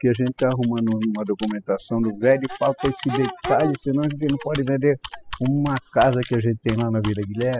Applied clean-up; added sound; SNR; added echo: classical method spectral subtraction.